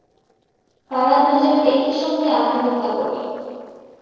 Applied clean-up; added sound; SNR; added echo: neural separator model SepFormer DNS4.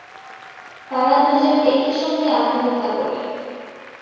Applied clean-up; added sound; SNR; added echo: none; Applause; 18 dB; reverberation time 2.2 s.